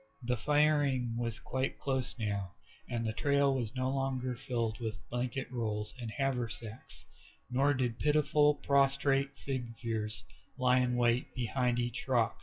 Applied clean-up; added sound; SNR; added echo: classical method WPE with log-MMSE.